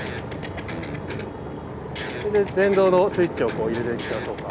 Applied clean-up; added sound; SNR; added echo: none; none; none; none.